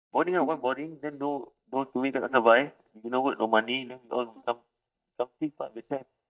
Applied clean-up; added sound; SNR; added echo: neural mask model DeepFilterNet 3.